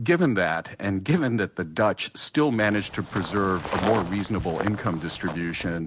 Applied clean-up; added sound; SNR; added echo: none; Walk, footsteps; 9 dB; none.